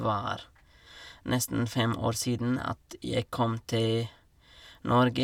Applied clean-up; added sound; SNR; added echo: none; none; none; none.